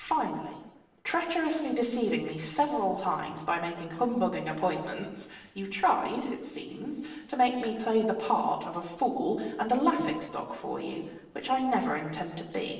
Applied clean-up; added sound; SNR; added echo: neural separator model SepFormer DNS4.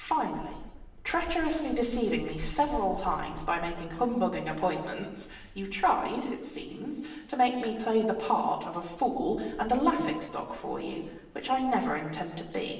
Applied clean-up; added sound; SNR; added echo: none; Wind; 14 dB; reverberation time 1.0 s.